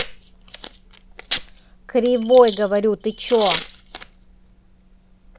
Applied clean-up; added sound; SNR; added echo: none; Packing tape, duct tape / Tearing + Bird vocalization, bird call, bird song; 8 dB; none.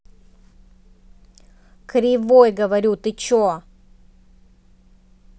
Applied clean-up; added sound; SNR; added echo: none; none; none; none.